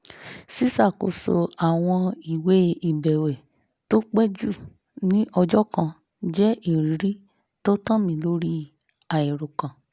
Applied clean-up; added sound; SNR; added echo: none; none; none; none.